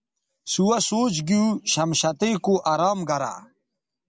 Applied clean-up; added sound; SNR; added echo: none; none; none; none.